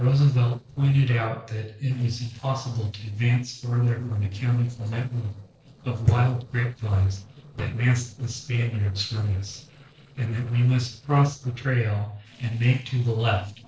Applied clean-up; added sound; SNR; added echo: neural separator model SepFormer DNS4.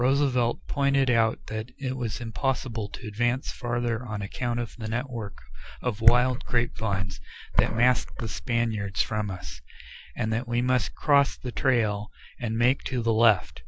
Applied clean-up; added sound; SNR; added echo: none; none; none; none.